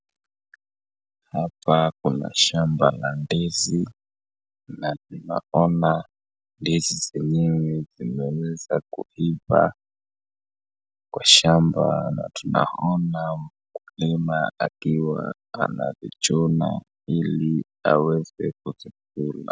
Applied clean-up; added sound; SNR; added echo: none; none; none; none.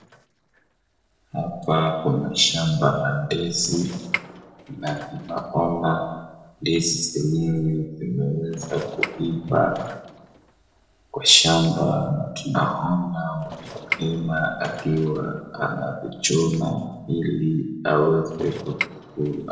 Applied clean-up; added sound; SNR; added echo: neural separator model SepFormer DNS4.